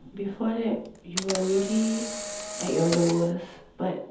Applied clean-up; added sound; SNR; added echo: none; Camera; 9 dB; reverberation time 0.5 s.